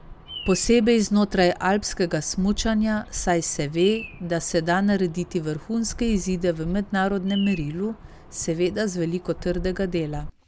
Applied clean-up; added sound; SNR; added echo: none; Bird vocalization, bird call, bird song; 14 dB; none.